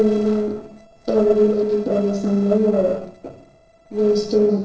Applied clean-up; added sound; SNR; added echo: neural separator model SepFormer DNS4.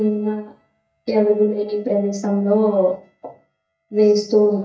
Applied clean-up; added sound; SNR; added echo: neural mask model DeepFilterNet 3.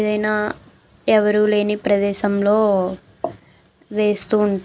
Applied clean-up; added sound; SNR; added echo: none; none; none; none.